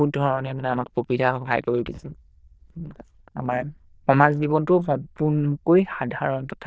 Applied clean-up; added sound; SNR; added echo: neural diffusion model UNIVERSE++.